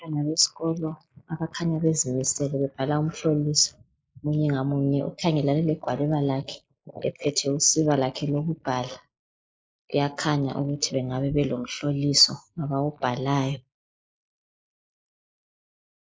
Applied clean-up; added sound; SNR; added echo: neural mask model Resemble Enhance denoiser.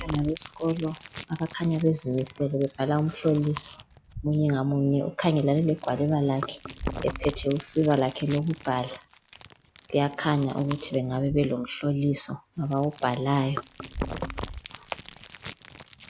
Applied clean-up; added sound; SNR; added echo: none; Chewing, mastication; 14 dB; none.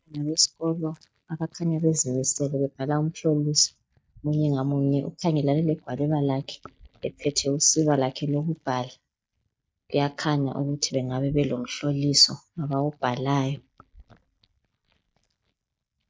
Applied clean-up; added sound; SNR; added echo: neural mask model DeepFilterNet 3.